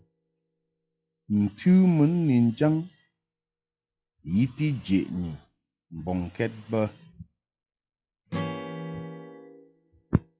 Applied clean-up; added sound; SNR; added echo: classical method log-MMSE.